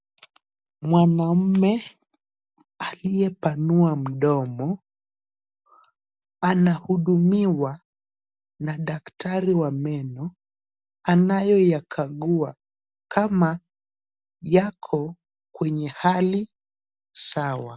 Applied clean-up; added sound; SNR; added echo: none; none; none; none.